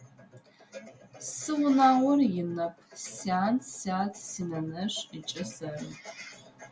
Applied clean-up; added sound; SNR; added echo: none; none; none; none.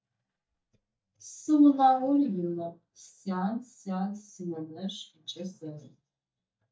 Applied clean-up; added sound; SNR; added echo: neural mask model DeepFilterNet 3.